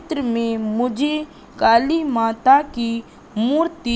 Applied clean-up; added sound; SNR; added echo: none; none; none; none.